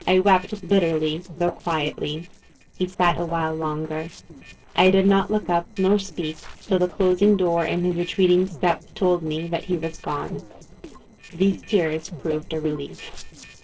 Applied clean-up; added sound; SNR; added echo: neural separator model SepFormer DNS4.